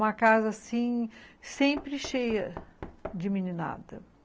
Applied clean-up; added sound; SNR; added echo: none; Knock; 17 dB; none.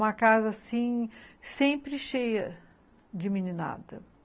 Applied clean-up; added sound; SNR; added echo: none; none; none; none.